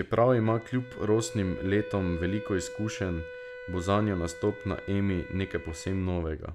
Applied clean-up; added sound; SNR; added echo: none; Wind instrument, woodwind instrument; 14 dB; none.